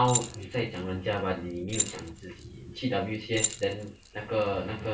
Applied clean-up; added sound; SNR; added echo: none; Keys jangling; 6 dB; reverberation time 0.2 s.